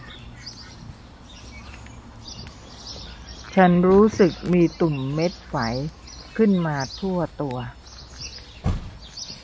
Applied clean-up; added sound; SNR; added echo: none; Chirp, tweet; 13 dB; none.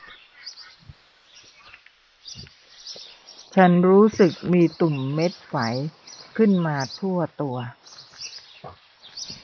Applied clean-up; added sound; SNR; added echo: neural mask model Resemble Enhance denoiser.